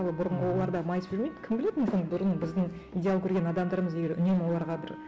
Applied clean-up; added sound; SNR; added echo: none; Wind instrument, woodwind instrument; 19 dB; none.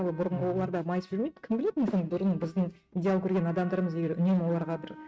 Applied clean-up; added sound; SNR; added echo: neural mask model RNNoise.